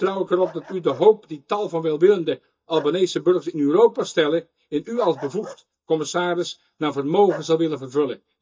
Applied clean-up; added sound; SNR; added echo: neural mask model DeepFilterNet 3.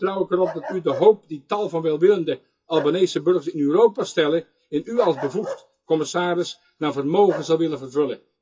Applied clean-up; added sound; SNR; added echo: classical method WPE with log-MMSE.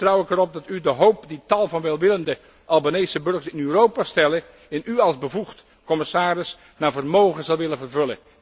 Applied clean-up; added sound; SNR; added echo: none; none; none; none.